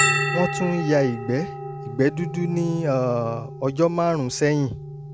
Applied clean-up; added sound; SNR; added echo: none; Bell; 5 dB; none.